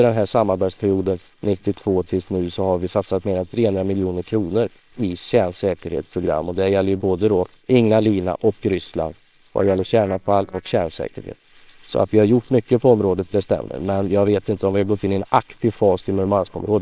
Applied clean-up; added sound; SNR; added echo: neural separator model SepFormer WHAMR!.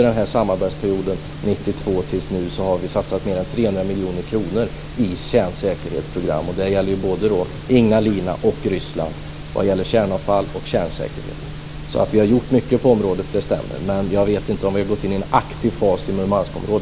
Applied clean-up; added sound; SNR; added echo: none; none; none; none.